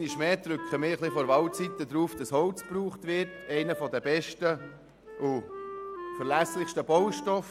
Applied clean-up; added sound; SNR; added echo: none; Wind instrument, woodwind instrument; 12 dB; none.